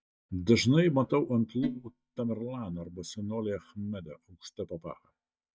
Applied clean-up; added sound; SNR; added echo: neural mask model DeepFilterNet 3.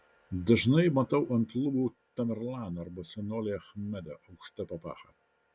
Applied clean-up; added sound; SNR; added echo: none; none; none; none.